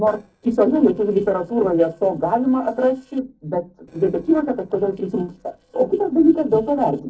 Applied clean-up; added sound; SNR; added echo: neural separator model SepFormer DNS4.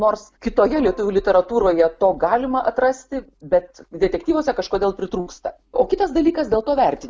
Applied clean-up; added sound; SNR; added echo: none; none; none; none.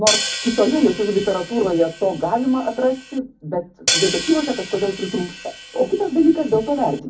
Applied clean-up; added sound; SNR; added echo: none; Hi-hat; 7 dB; reverberation time 0.4 s.